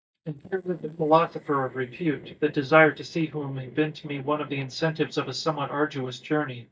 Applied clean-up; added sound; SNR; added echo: neural mask model DeepFilterNet 3.